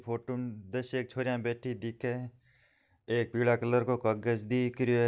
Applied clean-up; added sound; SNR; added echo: none; none; none; none.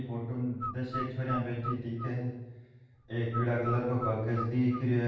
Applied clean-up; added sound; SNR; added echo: none; Bird; 9 dB; reverberation time 1.2 s.